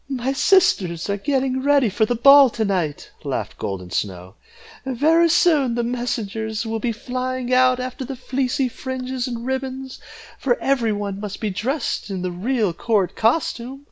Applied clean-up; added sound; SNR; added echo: none; none; none; none.